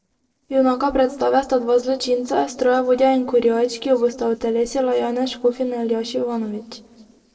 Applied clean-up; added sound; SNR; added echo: neural separator model SepFormer DNS4.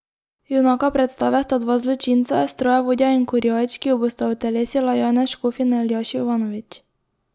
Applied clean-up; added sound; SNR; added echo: none; none; none; none.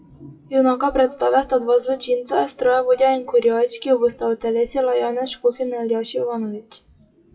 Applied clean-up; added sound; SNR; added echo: classical method WPE with log-MMSE.